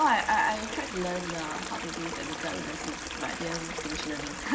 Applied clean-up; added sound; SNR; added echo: none; Stream; 5 dB; reverberation time 2.4 s.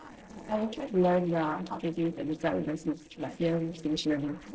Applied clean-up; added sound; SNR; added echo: neural separator model SepFormer DNS4.